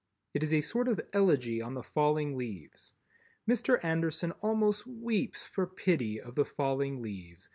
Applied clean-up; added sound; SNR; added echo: none; none; none; none.